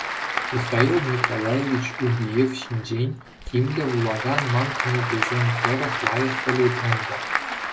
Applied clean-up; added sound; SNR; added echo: none; Applause / Crowd; 4 dB; none.